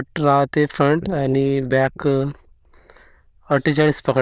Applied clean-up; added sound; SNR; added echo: neural diffusion model UNIVERSE++.